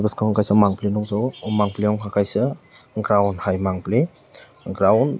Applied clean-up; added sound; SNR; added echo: none; none; none; none.